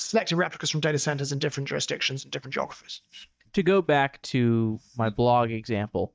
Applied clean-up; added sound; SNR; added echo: neural mask model DeepFilterNet 3.